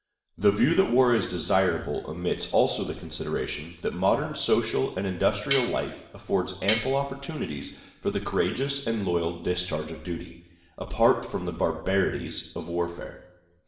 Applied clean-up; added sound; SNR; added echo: none; Cutlery, silverware; 8 dB; reverberation time 1.0 s.